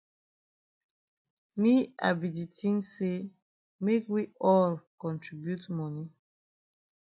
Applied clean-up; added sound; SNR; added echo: none; none; none; none.